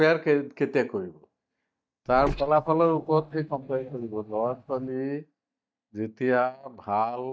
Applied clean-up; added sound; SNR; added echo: neural mask model DeepFilterNet 3.